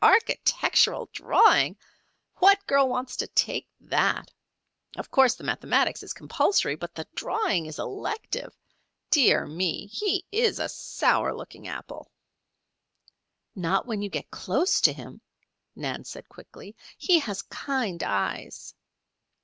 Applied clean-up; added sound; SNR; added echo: none; none; none; none.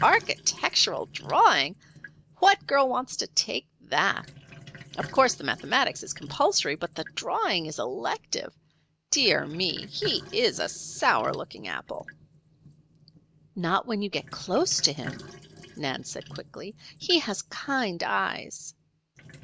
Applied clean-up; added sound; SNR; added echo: none; Sink (filling or washing); 19 dB; none.